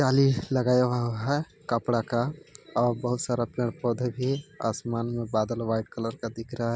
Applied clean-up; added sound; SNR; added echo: none; none; none; none.